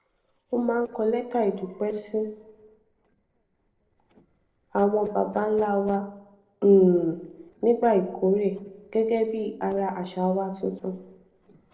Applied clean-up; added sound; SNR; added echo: neural separator model SepFormer DNS4.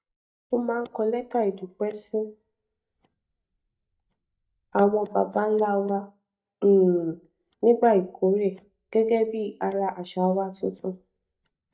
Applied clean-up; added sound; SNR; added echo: neural mask model DeepFilterNet 3.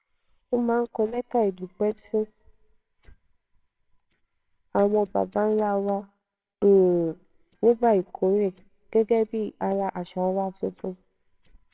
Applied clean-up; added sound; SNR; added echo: neural separator model SepFormer WHAMR!.